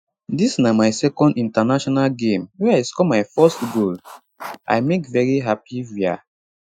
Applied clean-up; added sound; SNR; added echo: classical method Wiener filter.